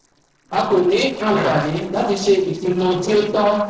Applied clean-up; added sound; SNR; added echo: neural separator model SepFormer DNS4.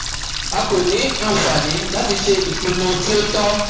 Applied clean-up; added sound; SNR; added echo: none; Water tap, faucet; 5 dB; reverberation time 1.0 s.